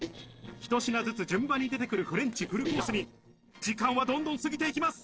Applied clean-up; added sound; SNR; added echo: neural separator model SepFormer DNS4.